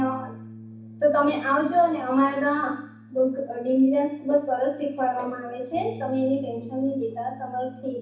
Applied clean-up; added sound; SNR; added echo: none; Bass guitar; 18 dB; reverberation time 0.6 s.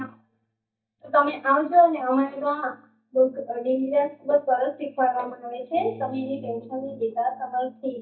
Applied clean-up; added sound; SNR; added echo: neural mask model DeepFilterNet 3.